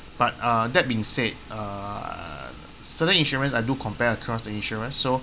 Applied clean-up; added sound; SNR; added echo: none; none; none; none.